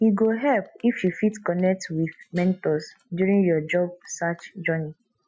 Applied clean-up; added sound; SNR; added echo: classical method Wiener filter.